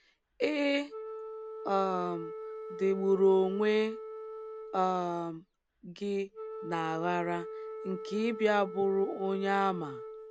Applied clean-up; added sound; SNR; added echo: none; Wind instrument, woodwind instrument; 11 dB; none.